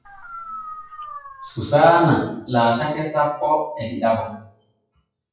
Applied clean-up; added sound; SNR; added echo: classical method WPE with log-MMSE.